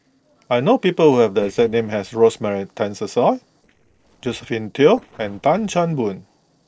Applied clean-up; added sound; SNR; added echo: neural separator model SepFormer DNS4.